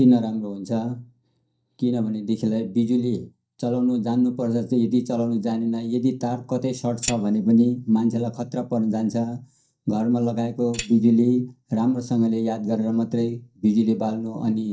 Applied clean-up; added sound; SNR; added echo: neural mask model DeepFilterNet 3.